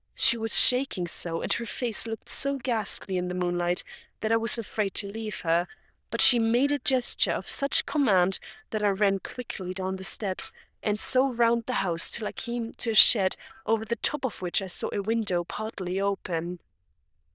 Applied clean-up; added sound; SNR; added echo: neural diffusion model UNIVERSE++.